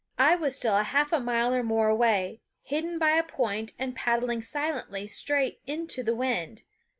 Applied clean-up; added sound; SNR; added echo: none; none; none; none.